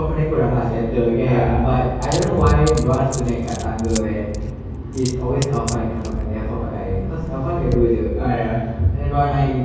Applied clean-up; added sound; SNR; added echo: none; Coin (dropping); 18 dB; reverberation time 1.3 s.